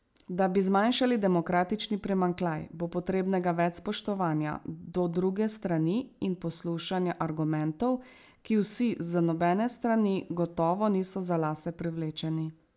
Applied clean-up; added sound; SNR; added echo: none; none; none; none.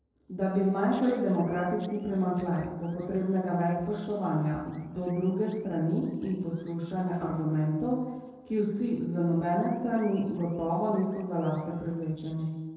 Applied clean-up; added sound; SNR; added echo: neural separator model SepFormer DNS4.